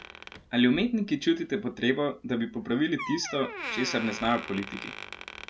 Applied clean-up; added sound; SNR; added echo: none; Door; 12 dB; none.